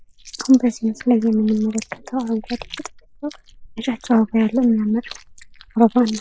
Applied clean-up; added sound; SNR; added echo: neural mask model Resemble Enhance denoiser.